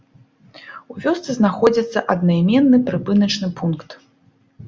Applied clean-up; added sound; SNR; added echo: none; none; none; none.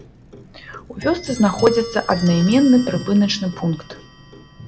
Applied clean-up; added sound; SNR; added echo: none; Clock; 16 dB; none.